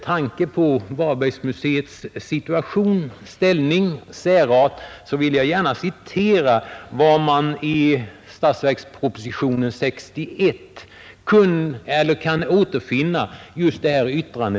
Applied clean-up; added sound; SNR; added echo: none; none; none; none.